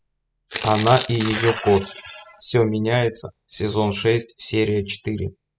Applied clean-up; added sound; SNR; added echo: classical method spectral subtraction.